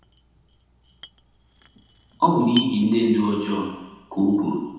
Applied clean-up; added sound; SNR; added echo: none; Chink, clink; 16 dB; reverberation time 1.0 s.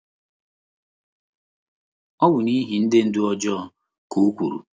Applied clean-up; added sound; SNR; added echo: none; none; none; none.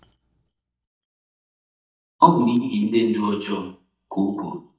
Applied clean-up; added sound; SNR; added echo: neural mask model DeepFilterNet 3.